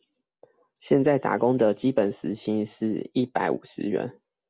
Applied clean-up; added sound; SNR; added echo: none; none; none; none.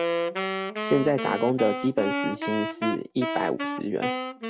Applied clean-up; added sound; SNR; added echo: none; Wind instrument, woodwind instrument; 2 dB; none.